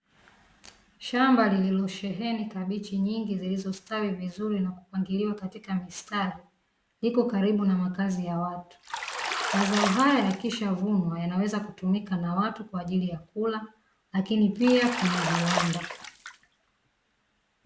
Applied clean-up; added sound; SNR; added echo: none; Bathtub (filling or washing); 5 dB; none.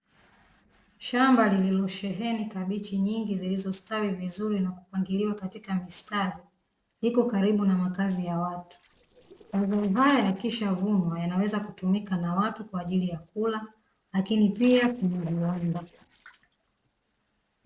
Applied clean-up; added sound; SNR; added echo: neural separator model SepFormer DNS4.